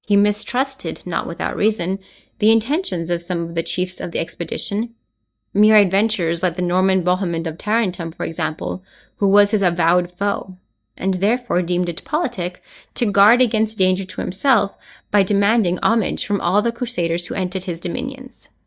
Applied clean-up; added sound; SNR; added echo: neural mask model DeepFilterNet 3.